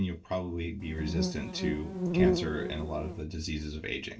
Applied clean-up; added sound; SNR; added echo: none; Insect; -3 dB; reverberation time 0.2 s.